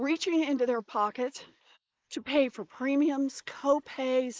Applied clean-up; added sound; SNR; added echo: neural mask model Resemble Enhance denoiser.